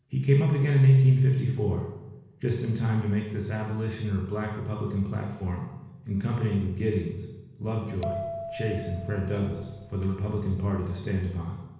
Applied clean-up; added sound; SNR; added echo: none; Bell; 13 dB; reverberation time 1.1 s.